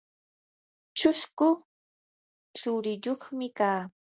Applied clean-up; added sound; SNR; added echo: none; none; none; none.